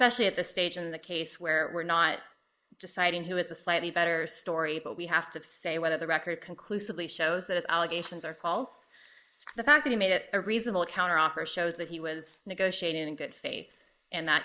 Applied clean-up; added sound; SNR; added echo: neural mask model Resemble Enhance denoiser.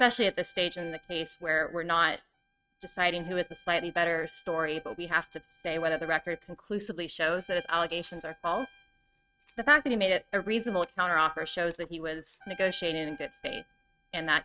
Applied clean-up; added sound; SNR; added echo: neural mask model RNNoise.